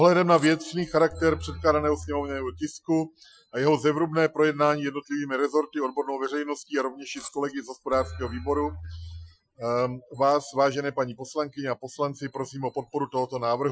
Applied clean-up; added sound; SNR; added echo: classical method Wiener filter.